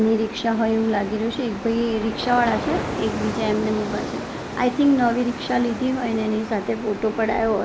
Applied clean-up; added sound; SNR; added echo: none; Ocean; 10 dB; none.